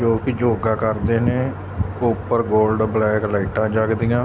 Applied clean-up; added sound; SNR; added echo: none; none; none; none.